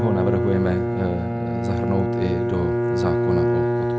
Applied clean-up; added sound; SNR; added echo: none; Bowed string instrument; -3 dB; none.